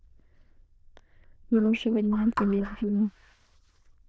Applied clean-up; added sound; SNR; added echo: neural diffusion model UNIVERSE++.